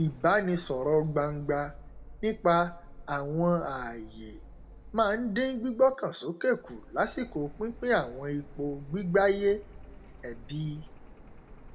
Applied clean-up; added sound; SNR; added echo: none; Printer; 17 dB; reverberation time 0.6 s.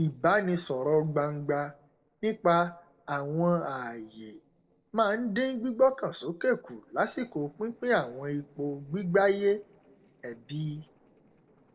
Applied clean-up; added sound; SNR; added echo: neural separator model SepFormer DNS4.